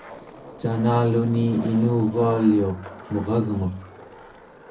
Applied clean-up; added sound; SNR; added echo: none; Skateboard; 17 dB; reverberation time 0.3 s.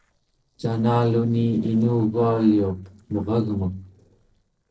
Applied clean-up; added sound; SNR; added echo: neural separator model SepFormer DNS4.